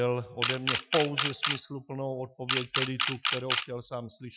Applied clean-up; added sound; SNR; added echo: classical method Wiener filter.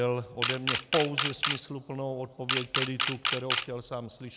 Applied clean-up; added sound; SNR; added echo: none; Camera; -1 dB; none.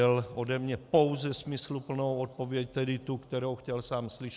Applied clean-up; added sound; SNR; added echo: none; none; none; none.